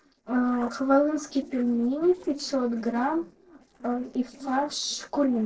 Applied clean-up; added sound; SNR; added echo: neural separator model SepFormer DNS4.